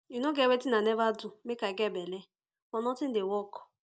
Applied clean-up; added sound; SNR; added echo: none; none; none; none.